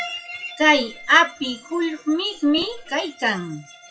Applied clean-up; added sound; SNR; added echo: classical method WPE with log-MMSE.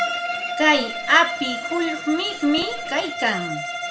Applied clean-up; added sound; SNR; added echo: none; Bowed string instrument; 5 dB; reverberation time 0.4 s.